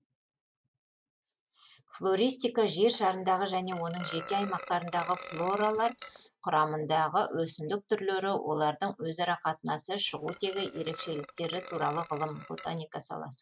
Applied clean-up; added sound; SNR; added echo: neural mask model RNNoise.